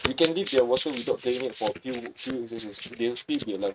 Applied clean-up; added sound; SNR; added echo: neural mask model RNNoise.